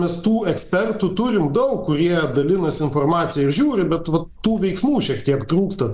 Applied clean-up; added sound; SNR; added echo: none; Clock; 19 dB; none.